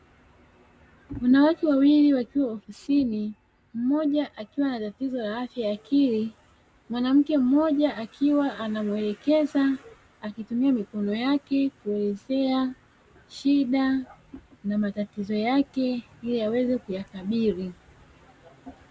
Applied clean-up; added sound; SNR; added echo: none; none; none; none.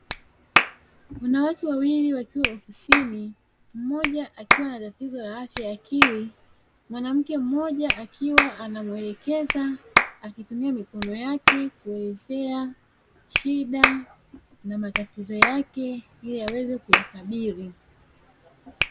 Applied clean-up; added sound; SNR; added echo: none; Clapping; -1 dB; none.